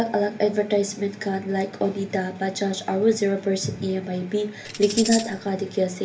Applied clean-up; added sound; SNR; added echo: none; Tambourine; 7 dB; reverberation time 0.3 s.